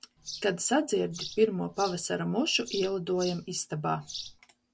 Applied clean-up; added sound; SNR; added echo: none; Bird vocalization, bird call, bird song; 14 dB; none.